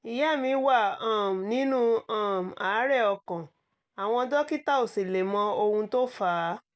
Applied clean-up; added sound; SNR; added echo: none; none; none; none.